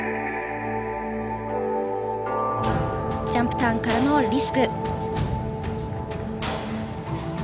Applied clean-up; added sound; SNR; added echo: none; none; none; none.